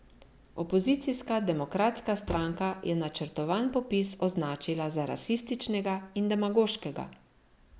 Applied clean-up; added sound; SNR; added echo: none; Knock; 18 dB; none.